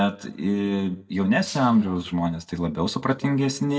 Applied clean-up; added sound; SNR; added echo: neural mask model DeepFilterNet 3.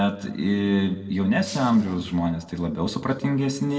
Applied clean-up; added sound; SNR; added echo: neural separator model SepFormer DNS4.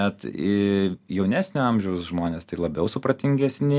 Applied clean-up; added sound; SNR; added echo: none; none; none; none.